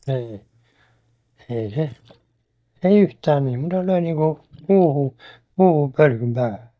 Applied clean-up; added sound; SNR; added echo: neural mask model DeepFilterNet 3.